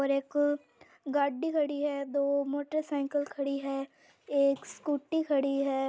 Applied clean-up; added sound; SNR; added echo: none; none; none; none.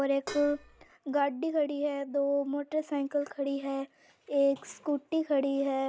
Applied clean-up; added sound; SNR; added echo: none; Dishes, pots, and pans; 13 dB; none.